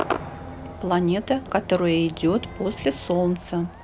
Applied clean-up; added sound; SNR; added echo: none; Crowd / Cheering / Fireworks; 10 dB; none.